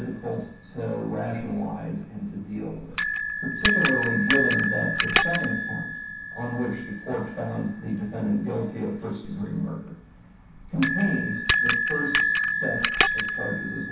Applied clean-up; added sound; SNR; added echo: none; Bell; -1 dB; reverberation time 0.7 s.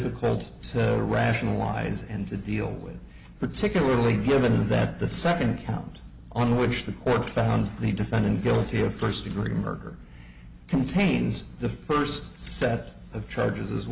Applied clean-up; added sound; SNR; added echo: none; none; none; none.